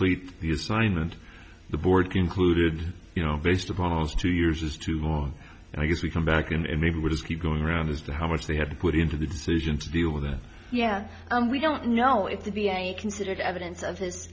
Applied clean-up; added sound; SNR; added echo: none; none; none; none.